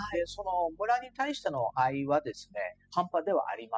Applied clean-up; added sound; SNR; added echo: classical method spectral subtraction.